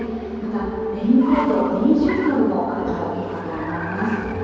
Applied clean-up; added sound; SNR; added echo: none; Car; 13 dB; reverberation time 2.2 s.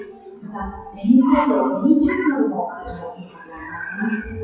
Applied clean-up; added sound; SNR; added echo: classical method WPE with log-MMSE.